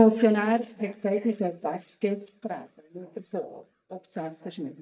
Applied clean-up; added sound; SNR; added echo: neural mask model DeepFilterNet 3.